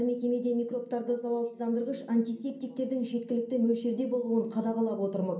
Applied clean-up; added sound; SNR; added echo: none; none; none; reverberation time 0.6 s.